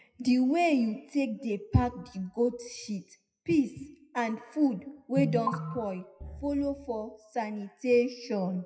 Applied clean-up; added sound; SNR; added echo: classical method WPE with log-MMSE.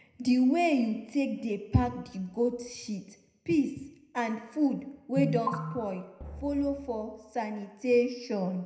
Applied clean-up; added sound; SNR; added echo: none; Drum; 18 dB; reverberation time 0.8 s.